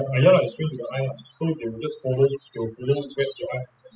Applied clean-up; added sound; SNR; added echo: classical method spectral subtraction.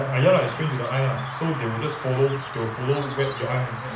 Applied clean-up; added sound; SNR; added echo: none; Bird vocalization, bird call, bird song; 10 dB; none.